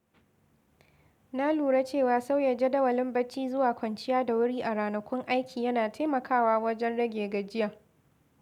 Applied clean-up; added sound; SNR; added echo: none; none; none; none.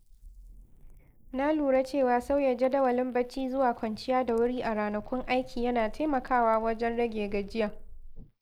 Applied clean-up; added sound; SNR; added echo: neural mask model Resemble Enhance denoiser.